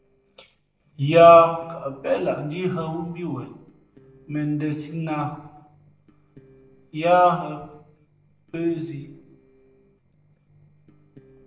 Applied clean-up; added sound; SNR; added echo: neural separator model SepFormer DNS4.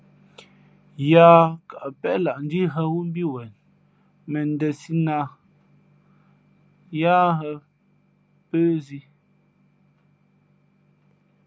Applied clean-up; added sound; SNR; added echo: none; none; none; none.